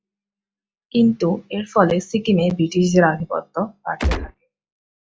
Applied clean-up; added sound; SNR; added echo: classical method log-MMSE.